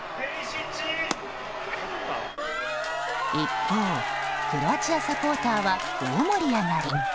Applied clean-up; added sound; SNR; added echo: none; Buzz; 17 dB; none.